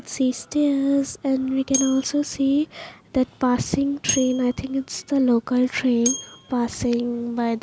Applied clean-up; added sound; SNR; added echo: none; Bell; 10 dB; none.